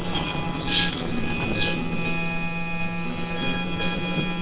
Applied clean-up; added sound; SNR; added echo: neural separator model SepFormer WHAMR!.